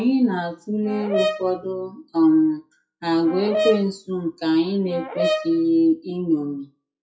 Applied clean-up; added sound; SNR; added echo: classical method WPE with log-MMSE.